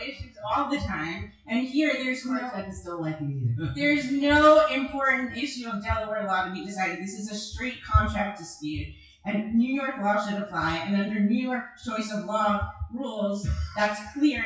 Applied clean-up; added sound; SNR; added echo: classical method WPE with log-MMSE.